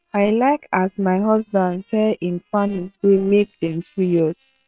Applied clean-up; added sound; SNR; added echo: neural separator model SepFormer WHAM!.